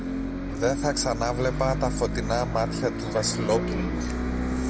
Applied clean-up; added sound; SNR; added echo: none; Bus; 0 dB; none.